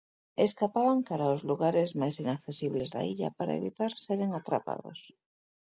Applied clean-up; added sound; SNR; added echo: none; none; none; none.